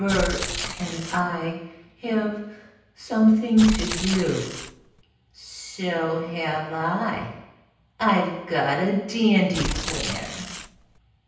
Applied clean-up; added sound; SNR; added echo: none; Tearing; 6 dB; reverberation time 0.9 s.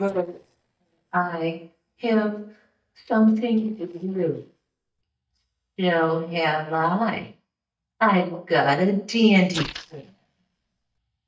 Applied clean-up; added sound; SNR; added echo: neural mask model DeepFilterNet 3.